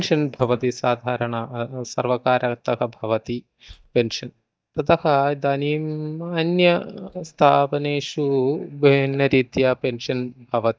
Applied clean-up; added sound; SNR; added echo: neural mask model DeepFilterNet 3.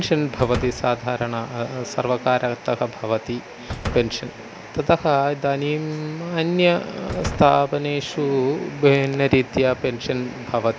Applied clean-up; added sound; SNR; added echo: none; Slam; 13 dB; none.